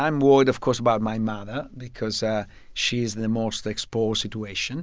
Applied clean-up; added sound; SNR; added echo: none; none; none; none.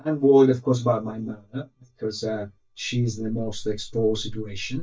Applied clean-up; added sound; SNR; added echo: neural mask model DeepFilterNet 3.